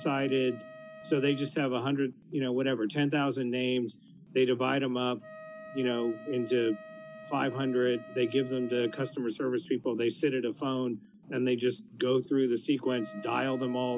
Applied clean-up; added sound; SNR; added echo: none; Wind instrument, woodwind instrument; 20 dB; none.